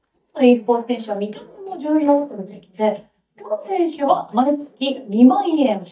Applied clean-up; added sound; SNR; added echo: neural mask model DeepFilterNet 3.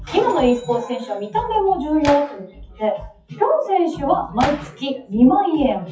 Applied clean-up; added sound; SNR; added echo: classical method WPE with log-MMSE.